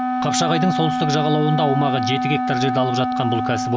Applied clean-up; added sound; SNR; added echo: none; Wind instrument, woodwind instrument; 1 dB; none.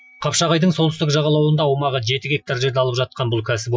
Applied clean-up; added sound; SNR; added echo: classical method Wiener filter.